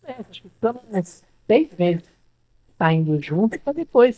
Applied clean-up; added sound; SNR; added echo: neural mask model DeepFilterNet 3.